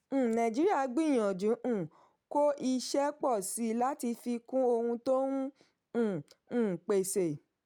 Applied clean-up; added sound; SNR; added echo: none; none; none; none.